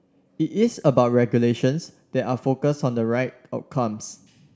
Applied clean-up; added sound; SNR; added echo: none; none; none; none.